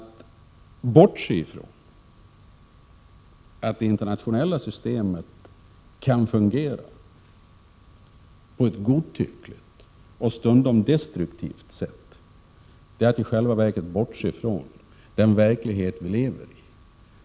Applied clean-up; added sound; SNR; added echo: none; none; none; none.